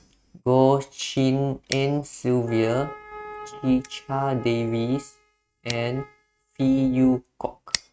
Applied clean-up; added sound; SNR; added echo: neural mask model RNNoise.